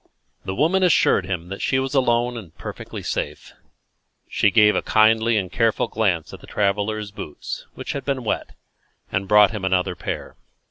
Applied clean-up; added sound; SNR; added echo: none; none; none; none.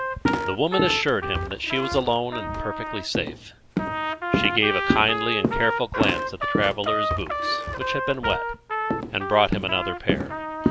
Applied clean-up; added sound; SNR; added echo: none; Trumpet + Walk, footsteps; 0 dB; none.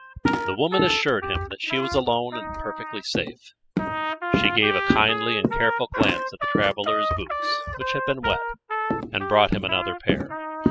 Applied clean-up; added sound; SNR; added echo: classical method spectral subtraction.